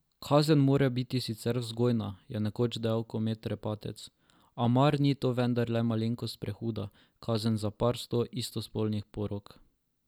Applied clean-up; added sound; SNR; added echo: none; none; none; none.